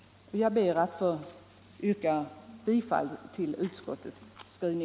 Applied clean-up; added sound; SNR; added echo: none; none; none; none.